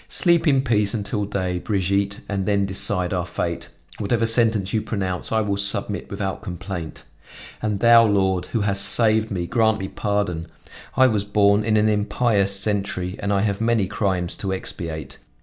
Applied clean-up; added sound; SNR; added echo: none; none; none; none.